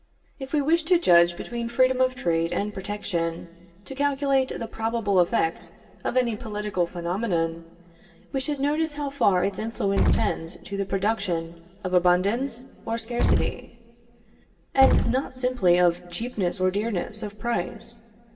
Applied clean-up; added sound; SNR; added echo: none; Explosion; 0 dB; reverberation time 2.9 s.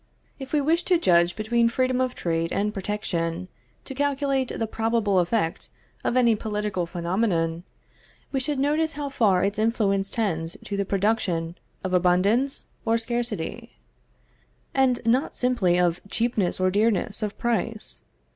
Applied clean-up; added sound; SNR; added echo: none; none; none; none.